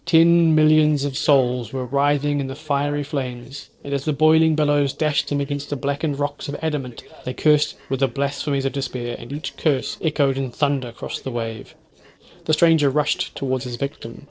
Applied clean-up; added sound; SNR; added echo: neural separator model SepFormer DNS4.